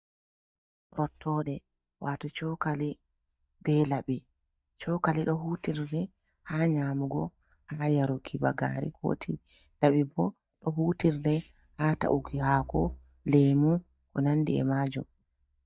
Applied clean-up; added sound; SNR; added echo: neural mask model DeepFilterNet 3.